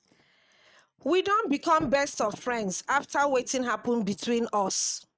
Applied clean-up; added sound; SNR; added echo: neural mask model RNNoise.